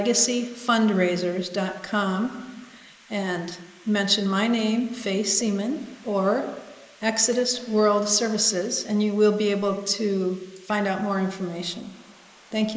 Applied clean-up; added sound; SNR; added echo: neural mask model Resemble Enhance denoiser.